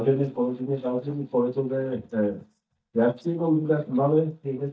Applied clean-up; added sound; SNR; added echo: neural mask model DeepFilterNet 3.